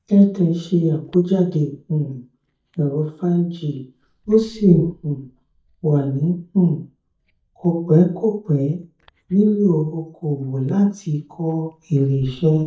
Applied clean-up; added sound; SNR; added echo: neural mask model DeepFilterNet 3.